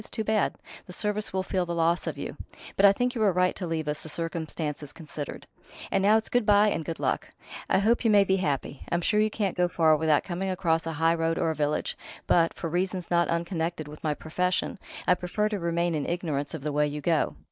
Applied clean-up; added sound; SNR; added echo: neural mask model Resemble Enhance denoiser.